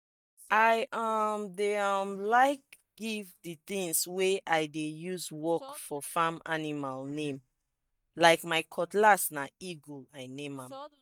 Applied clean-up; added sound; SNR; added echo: neural mask model DeepFilterNet 3.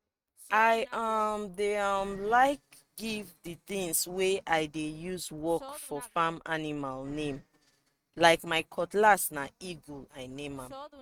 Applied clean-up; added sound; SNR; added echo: neural mask model RNNoise.